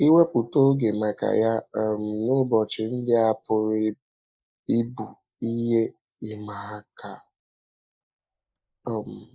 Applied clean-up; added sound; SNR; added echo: neural mask model Resemble Enhance denoiser.